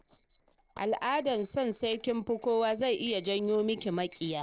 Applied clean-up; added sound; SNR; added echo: neural separator model SepFormer DNS4.